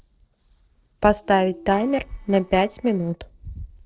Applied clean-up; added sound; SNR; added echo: neural separator model SepFormer DNS4.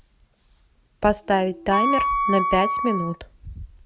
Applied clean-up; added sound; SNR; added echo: none; Wind instrument, woodwind instrument; 0 dB; none.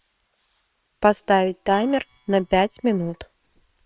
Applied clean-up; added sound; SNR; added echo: neural separator model SepFormer WHAM!.